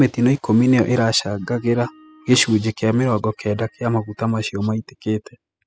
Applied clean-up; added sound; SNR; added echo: classical method spectral subtraction.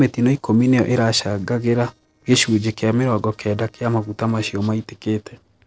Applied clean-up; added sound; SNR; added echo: neural separator model SepFormer DNS4.